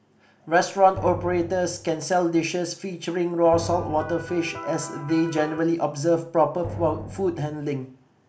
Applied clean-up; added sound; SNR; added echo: none; Drum + Electric guitar; 12 dB; none.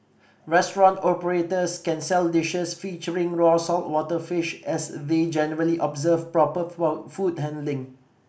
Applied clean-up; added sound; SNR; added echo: none; none; none; none.